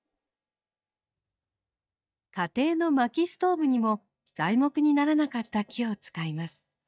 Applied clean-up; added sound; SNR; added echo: neural mask model DeepFilterNet 3.